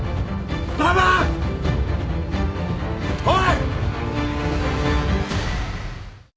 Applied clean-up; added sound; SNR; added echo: none; none; none; none.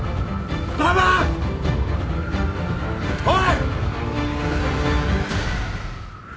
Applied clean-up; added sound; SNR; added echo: none; Wind; 14 dB; none.